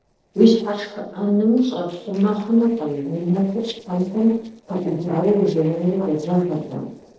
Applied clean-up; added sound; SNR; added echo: neural separator model SepFormer DNS4.